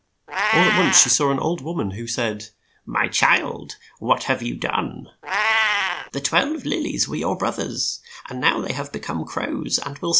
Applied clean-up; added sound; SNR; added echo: none; Meow; 6 dB; none.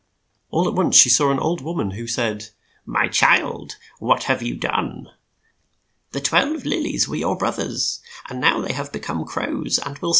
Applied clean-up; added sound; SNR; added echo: none; none; none; none.